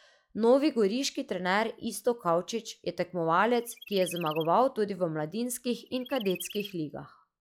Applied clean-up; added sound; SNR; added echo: classical method log-MMSE.